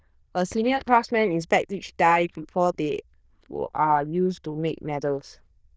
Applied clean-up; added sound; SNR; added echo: neural diffusion model UNIVERSE++.